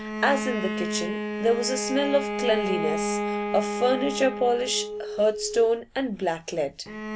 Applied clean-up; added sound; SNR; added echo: none; Bowed string instrument + Telephone; 5 dB; none.